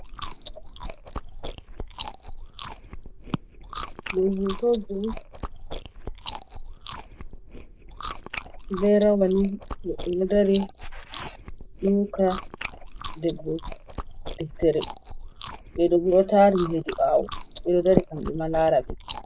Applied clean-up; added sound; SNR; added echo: neural mask model Resemble Enhance denoiser.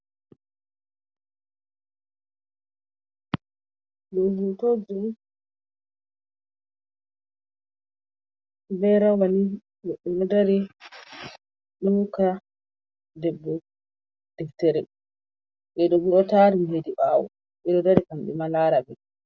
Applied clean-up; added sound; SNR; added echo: none; none; none; none.